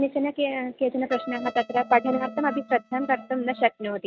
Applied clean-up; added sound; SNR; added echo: neural mask model RNNoise.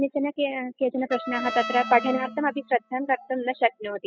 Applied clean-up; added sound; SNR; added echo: classical method spectral subtraction.